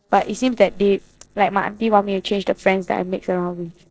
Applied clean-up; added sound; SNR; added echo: neural separator model SepFormer DNS4.